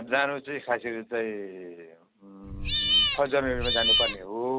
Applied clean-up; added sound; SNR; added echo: none; Cat; -5 dB; none.